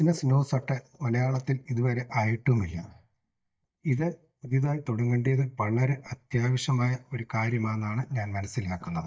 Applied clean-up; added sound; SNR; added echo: neural mask model DeepFilterNet 3.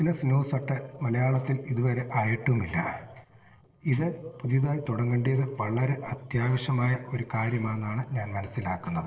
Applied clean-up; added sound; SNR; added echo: neural separator model SepFormer DNS4.